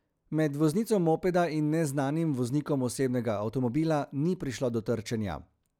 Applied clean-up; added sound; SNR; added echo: none; none; none; none.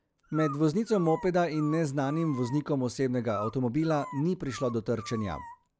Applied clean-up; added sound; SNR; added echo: none; Dog; 15 dB; none.